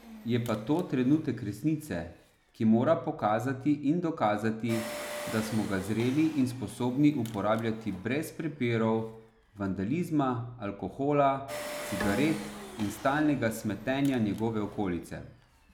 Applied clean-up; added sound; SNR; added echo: none; Engine + Bowed string instrument; 14 dB; none.